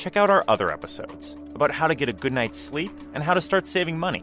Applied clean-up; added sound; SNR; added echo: none; none; none; none.